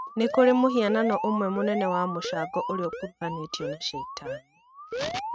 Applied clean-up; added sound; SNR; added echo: neural mask model RNNoise.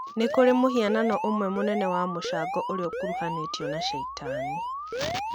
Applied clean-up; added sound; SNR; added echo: none; Alarm; 5 dB; none.